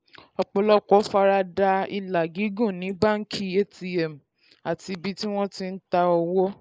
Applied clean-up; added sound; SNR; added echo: neural mask model Resemble Enhance denoiser.